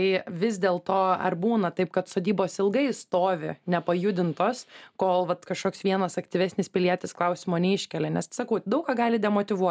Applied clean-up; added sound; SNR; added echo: none; none; none; none.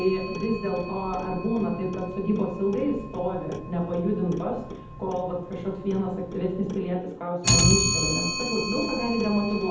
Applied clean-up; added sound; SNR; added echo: none; Clock; 3 dB; reverberation time 0.8 s.